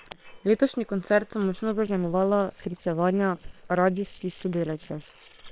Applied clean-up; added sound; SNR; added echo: neural separator model SepFormer WHAM!.